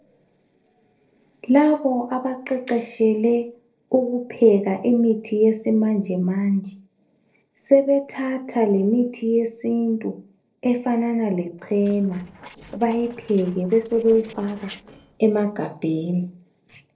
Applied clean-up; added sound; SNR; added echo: neural separator model SepFormer DNS4.